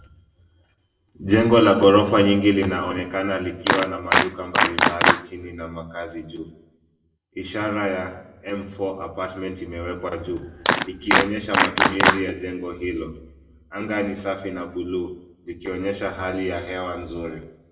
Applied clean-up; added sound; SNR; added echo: none; Clapping; -3 dB; reverberation time 0.7 s.